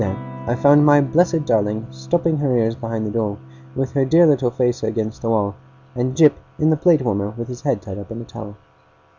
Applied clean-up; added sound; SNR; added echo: none; Electric guitar / Strum; 18 dB; none.